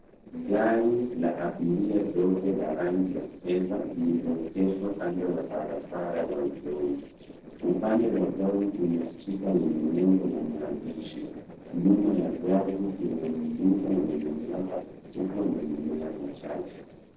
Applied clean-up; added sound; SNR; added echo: neural separator model SepFormer DNS4.